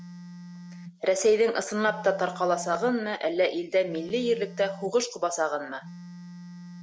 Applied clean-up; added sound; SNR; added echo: none; Telephone; 17 dB; none.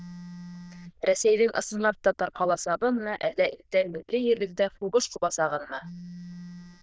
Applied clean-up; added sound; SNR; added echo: neural diffusion model UNIVERSE++.